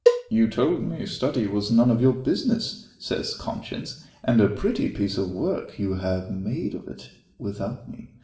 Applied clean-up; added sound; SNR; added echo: none; Cowbell; 1 dB; reverberation time 0.7 s.